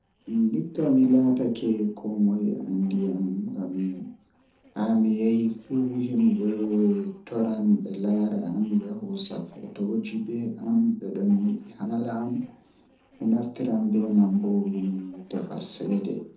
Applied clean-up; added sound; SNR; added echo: neural separator model SepFormer DNS4.